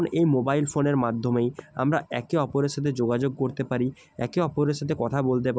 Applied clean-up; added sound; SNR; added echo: none; none; none; none.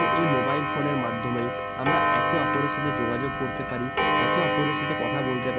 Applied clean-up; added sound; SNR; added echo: none; Clock; -4 dB; none.